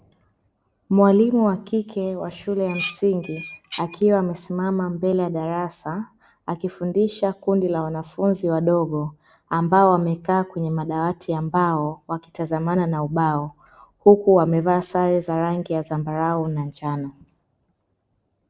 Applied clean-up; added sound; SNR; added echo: none; Dishes, pots, and pans; 15 dB; none.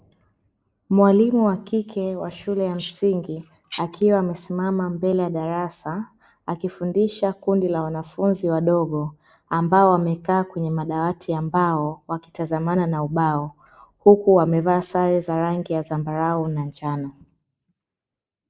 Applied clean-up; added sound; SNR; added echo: neural mask model Resemble Enhance denoiser.